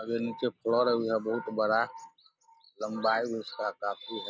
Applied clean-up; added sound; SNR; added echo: none; none; none; none.